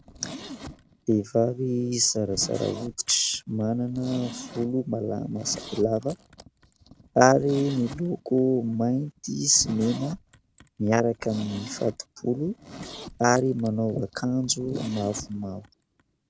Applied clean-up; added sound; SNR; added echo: none; Zipper (clothing); 16 dB; none.